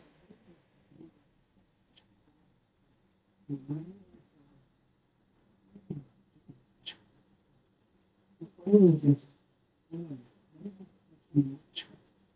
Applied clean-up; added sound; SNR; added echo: neural mask model DeepFilterNet 3.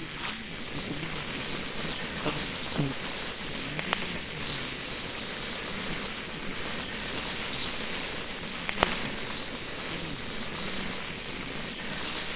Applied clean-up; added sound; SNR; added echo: neural separator model SepFormer WHAMR!.